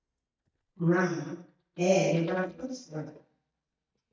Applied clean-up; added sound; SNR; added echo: neural mask model DeepFilterNet 3.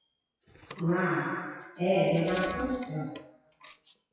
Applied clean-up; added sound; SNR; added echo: classical method WPE with log-MMSE.